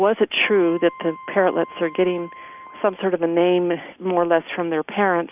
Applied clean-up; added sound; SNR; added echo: none; Wind instrument, woodwind instrument; 20 dB; none.